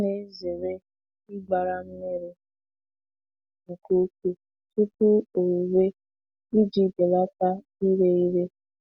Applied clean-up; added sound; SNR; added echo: none; none; none; none.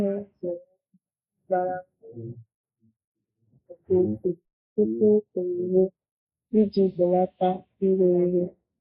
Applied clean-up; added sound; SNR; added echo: neural mask model Resemble Enhance denoiser.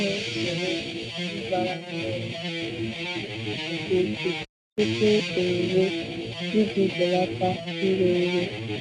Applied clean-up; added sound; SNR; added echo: neural mask model RNNoise.